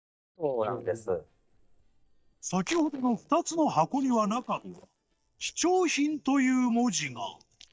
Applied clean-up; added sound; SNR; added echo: neural mask model DeepFilterNet 3.